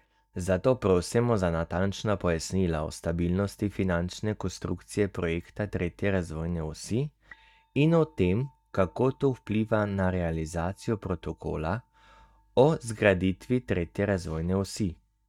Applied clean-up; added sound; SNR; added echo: neural mask model DeepFilterNet 3.